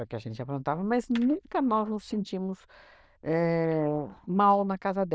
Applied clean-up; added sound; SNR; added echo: neural diffusion model UNIVERSE++.